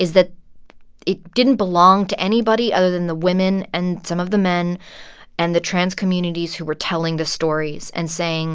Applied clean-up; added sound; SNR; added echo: none; none; none; none.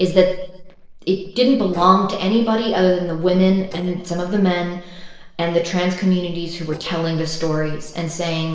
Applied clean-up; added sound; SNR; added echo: neural separator model SepFormer DNS4.